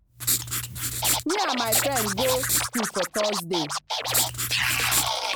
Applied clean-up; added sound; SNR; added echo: none; Scratching (performance technique) + Writing; -5 dB; none.